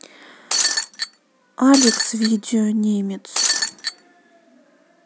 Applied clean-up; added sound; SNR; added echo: none; Shatter; 0 dB; none.